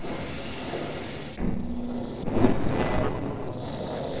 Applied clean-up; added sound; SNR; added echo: neural separator model SepFormer DNS4.